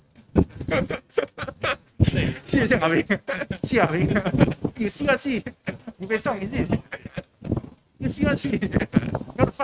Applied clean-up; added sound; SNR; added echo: neural mask model RNNoise.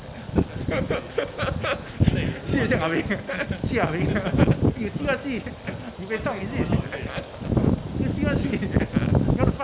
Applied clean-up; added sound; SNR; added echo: none; Rain; 19 dB; none.